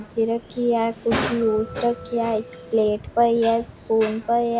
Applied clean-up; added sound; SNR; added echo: none; Dishes, pots, and pans; 11 dB; none.